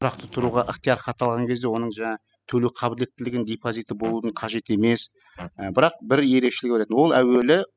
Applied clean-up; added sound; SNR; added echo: classical method spectral subtraction.